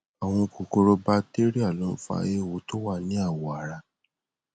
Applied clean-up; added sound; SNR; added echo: none; none; none; none.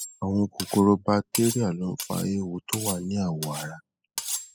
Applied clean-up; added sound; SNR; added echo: classical method spectral subtraction.